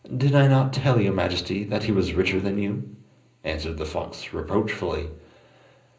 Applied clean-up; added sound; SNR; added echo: none; Brass instrument; 19 dB; reverberation time 0.5 s.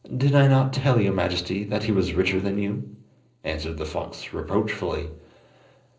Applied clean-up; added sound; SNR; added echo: neural separator model SepFormer DNS4.